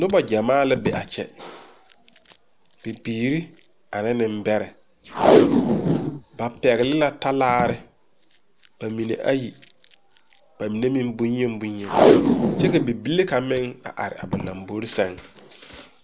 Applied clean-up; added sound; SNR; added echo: none; Packing tape, duct tape; 1 dB; none.